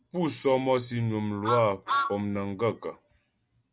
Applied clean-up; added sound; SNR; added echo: none; Truck; 4 dB; none.